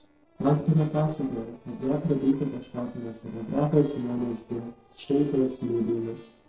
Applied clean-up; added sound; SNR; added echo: neural separator model SepFormer DNS4.